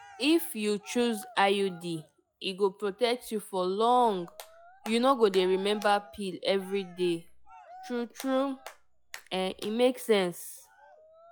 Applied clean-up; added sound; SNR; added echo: classical method log-MMSE.